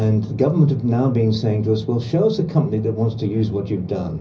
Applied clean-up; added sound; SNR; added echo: none; none; none; reverberation time 0.5 s.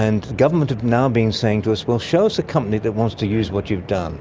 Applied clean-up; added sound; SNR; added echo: none; none; none; none.